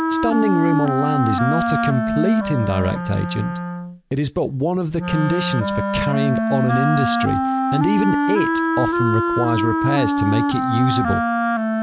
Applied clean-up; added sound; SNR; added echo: none; Wind instrument, woodwind instrument; -1 dB; none.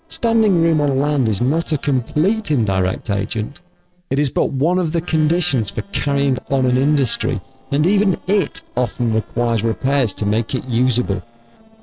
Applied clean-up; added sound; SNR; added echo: neural separator model SepFormer DNS4.